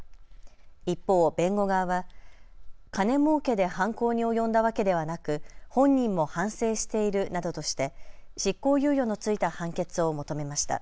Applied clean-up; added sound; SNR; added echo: none; none; none; none.